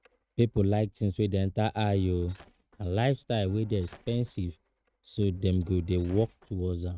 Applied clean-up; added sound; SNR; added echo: neural mask model RNNoise.